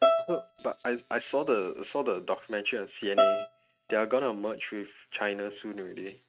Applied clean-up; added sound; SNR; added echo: neural mask model RNNoise.